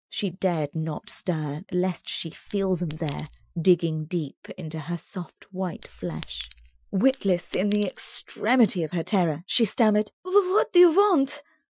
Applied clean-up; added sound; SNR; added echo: classical method Wiener filter.